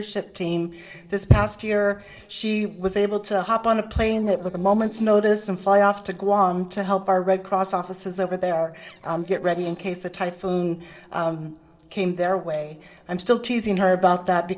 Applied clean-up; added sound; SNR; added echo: neural separator model SepFormer DNS4.